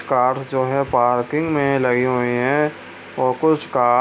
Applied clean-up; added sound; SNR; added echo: none; none; none; none.